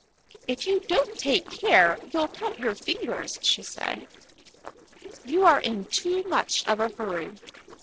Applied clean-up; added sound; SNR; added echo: neural separator model SepFormer DNS4.